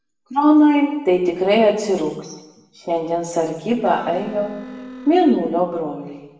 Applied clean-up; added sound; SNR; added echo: none; Wind instrument, woodwind instrument; 16 dB; reverberation time 1.0 s.